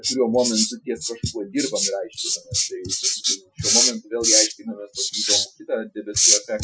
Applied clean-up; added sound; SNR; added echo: classical method Wiener filter.